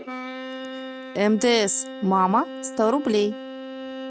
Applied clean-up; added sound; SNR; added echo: neural mask model RNNoise.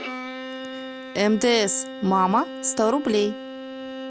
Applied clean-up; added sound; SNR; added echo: none; Bowed string instrument; 11 dB; none.